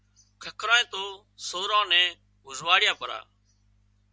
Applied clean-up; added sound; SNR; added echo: none; none; none; none.